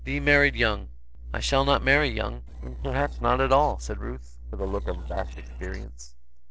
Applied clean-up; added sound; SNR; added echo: neural separator model SepFormer DNS4.